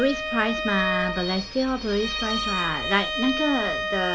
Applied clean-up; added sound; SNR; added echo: none; Bowed string instrument; 3 dB; none.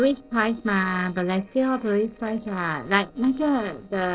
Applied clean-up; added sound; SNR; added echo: neural separator model SepFormer DNS4.